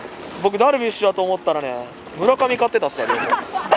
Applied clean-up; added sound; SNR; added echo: none; none; none; none.